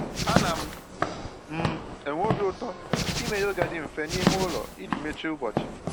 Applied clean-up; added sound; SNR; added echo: none; Hands + Walk, footsteps / Siren; -2 dB; none.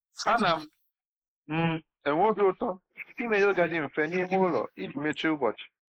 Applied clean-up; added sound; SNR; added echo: neural mask model Resemble Enhance denoiser.